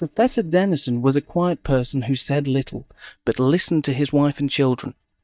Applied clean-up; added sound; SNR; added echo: neural mask model DeepFilterNet 3.